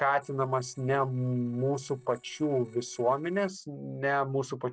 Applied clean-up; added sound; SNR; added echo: neural separator model SepFormer DNS4.